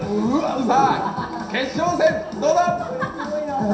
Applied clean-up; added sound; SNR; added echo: none; none; none; reverberation time 0.7 s.